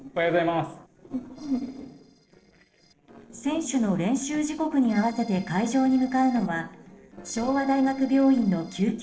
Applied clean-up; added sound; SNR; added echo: neural separator model SepFormer DNS4.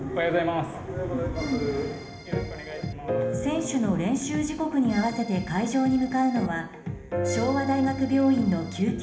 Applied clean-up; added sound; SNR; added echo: none; Accordion; 18 dB; reverberation time 1.0 s.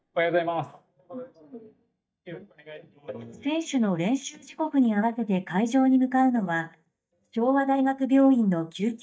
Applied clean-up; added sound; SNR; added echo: neural mask model DeepFilterNet 3.